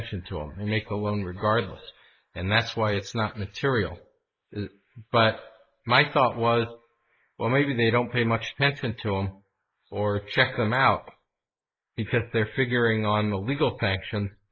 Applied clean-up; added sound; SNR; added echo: neural mask model Resemble Enhance denoiser.